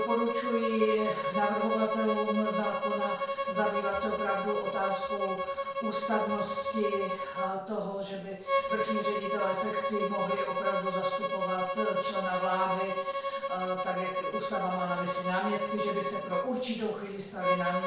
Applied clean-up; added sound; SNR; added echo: none; Bowed string instrument; 0 dB; reverberation time 0.5 s.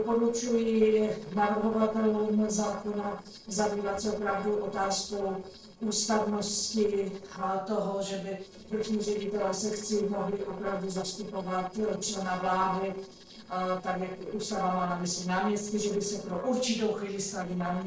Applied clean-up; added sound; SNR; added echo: neural separator model SepFormer DNS4.